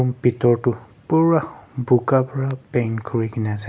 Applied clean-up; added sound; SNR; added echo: none; none; none; none.